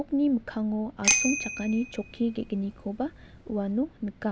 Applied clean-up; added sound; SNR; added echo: none; Bicycle bell; 3 dB; none.